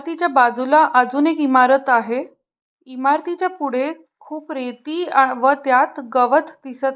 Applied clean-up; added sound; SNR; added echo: neural mask model Resemble Enhance denoiser.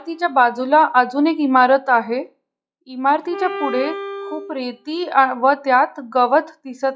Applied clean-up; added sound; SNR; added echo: classical method log-MMSE.